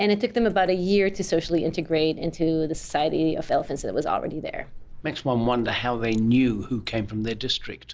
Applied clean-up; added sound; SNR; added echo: none; Water / Splash, splatter; 15 dB; none.